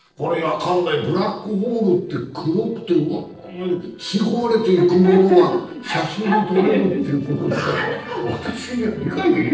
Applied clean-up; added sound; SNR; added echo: neural separator model SepFormer DNS4.